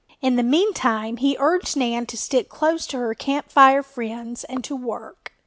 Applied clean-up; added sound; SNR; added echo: none; none; none; none.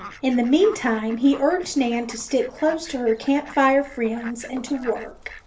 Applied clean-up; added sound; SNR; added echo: none; Fowl; 20 dB; reverberation time 0.3 s.